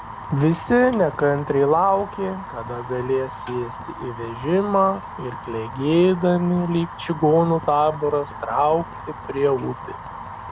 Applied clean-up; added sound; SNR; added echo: none; Fire; 13 dB; none.